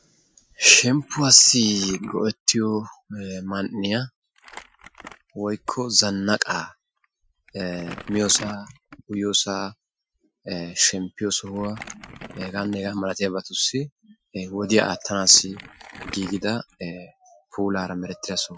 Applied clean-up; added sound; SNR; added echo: classical method Wiener filter.